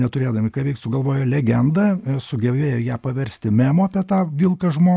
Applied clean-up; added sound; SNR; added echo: none; none; none; none.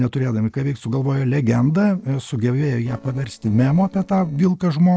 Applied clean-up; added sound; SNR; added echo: neural separator model SepFormer DNS4.